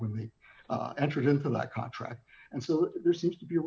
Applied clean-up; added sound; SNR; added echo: none; none; none; none.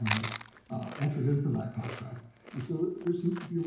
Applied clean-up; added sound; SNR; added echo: none; Chewing, mastication; 3 dB; reverberation time 0.6 s.